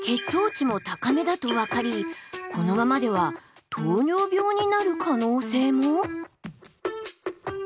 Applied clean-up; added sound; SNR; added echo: none; none; none; none.